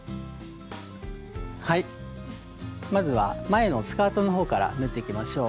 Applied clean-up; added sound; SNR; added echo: none; none; none; none.